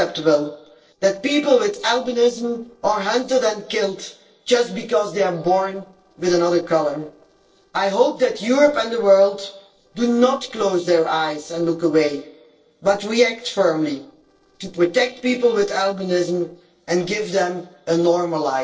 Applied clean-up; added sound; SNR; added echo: neural separator model SepFormer DNS4.